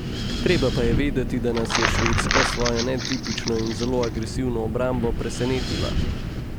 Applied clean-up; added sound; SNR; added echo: none; Wind + Crumpling, crinkling; -1 dB; none.